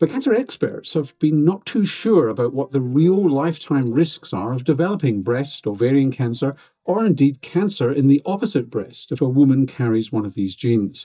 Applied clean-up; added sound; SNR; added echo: neural mask model DeepFilterNet 3.